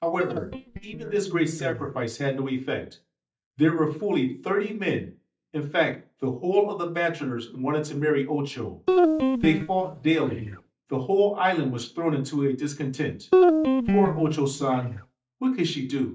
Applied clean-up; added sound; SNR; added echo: neural mask model DeepFilterNet 3.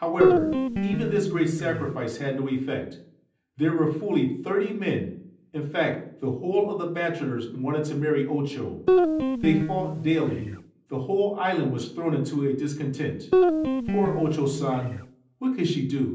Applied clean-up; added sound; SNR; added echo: none; Guitar; -2 dB; reverberation time 0.6 s.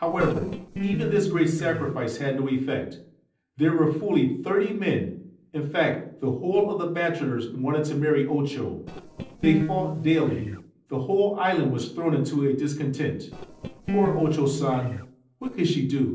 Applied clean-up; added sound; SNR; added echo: neural separator model SepFormer DNS4.